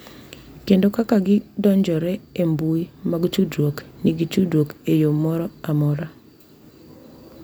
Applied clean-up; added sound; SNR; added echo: none; none; none; none.